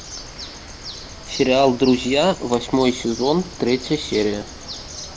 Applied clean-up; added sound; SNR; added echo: none; Bird; 14 dB; none.